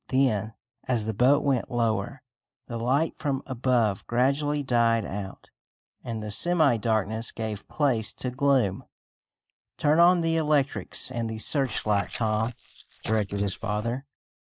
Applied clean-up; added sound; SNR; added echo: neural mask model Resemble Enhance denoiser.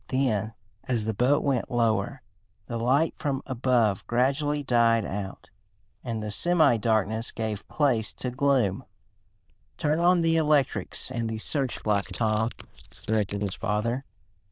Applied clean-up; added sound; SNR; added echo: neural diffusion model UNIVERSE++.